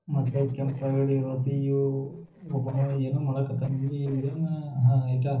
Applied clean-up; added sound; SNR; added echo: neural separator model SepFormer DNS4.